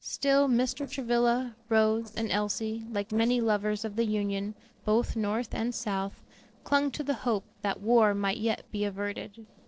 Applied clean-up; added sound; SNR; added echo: neural separator model SepFormer DNS4.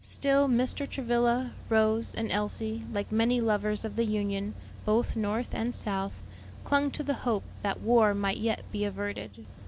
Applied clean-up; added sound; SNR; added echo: none; none; none; none.